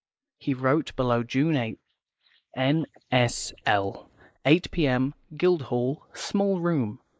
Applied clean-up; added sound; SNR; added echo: neural mask model Resemble Enhance denoiser.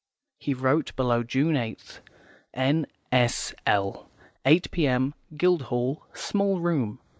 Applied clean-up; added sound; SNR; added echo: none; none; none; none.